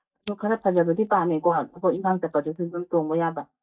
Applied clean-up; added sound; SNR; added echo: neural mask model DeepFilterNet 3.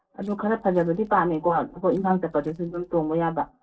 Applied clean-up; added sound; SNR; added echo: neural separator model SepFormer DNS4.